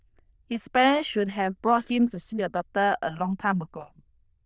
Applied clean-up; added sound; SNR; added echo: neural diffusion model UNIVERSE++.